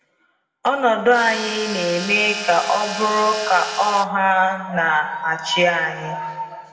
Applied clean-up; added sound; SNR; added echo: none; Tools; 9 dB; reverberation time 1.7 s.